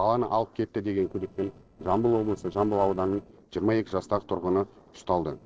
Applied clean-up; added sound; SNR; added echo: neural separator model SepFormer DNS4.